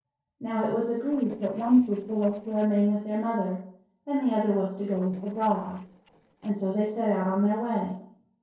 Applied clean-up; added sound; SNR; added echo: neural separator model SepFormer DNS4.